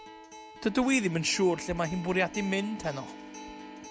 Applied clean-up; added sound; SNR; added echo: none; Organ + Acoustic guitar; 13 dB; none.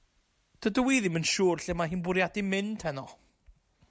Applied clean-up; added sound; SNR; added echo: none; none; none; none.